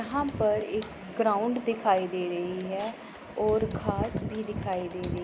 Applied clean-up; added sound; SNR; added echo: none; Shatter + Computer keyboard; 20 dB; none.